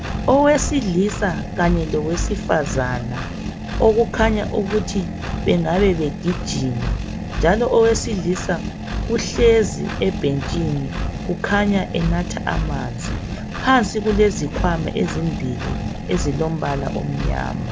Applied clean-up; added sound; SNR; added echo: none; Engine; 4 dB; none.